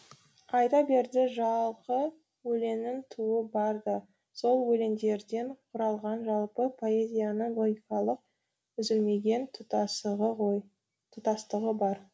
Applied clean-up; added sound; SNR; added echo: none; none; none; none.